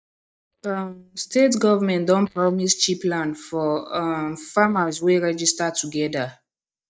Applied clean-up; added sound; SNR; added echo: neural mask model DeepFilterNet 3.